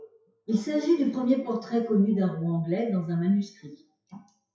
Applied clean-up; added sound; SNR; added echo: classical method WPE with log-MMSE.